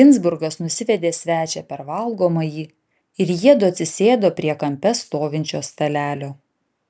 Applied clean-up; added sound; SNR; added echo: none; none; none; none.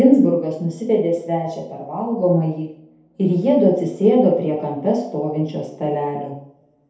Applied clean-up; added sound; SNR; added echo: none; none; none; reverberation time 0.8 s.